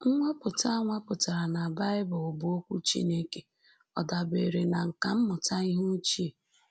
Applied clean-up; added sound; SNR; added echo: none; none; none; none.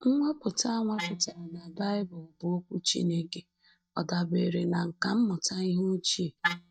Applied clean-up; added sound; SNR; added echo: neural mask model DeepFilterNet 3.